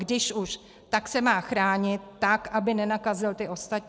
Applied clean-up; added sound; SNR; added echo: none; none; none; none.